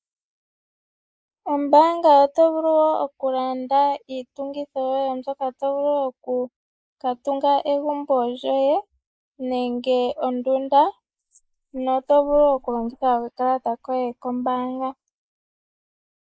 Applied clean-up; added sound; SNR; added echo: neural mask model Resemble Enhance denoiser.